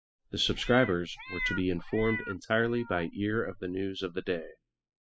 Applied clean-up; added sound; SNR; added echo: classical method spectral subtraction.